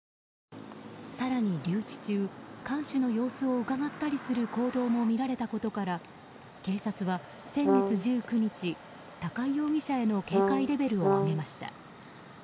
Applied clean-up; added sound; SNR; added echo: none; Brass instrument; -2 dB; none.